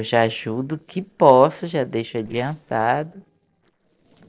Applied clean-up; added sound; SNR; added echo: neural separator model SepFormer DNS4.